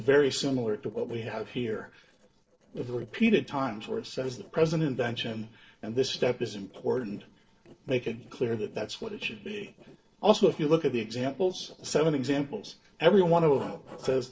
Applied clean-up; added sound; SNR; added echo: neural separator model SepFormer DNS4.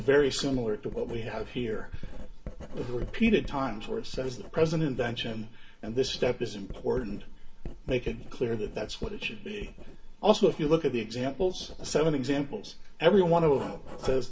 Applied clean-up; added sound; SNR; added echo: none; Writing; 9 dB; reverberation time 0.2 s.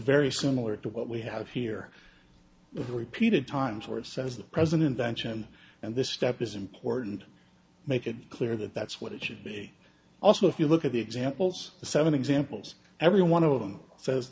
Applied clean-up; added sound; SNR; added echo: none; none; none; none.